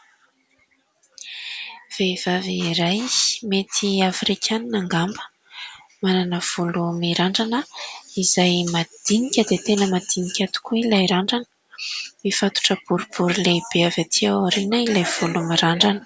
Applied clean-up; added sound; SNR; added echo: none; none; none; none.